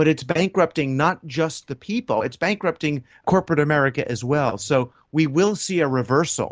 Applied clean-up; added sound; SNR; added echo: none; none; none; none.